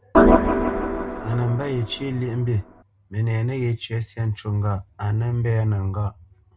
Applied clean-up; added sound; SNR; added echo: none; Organ; -4 dB; none.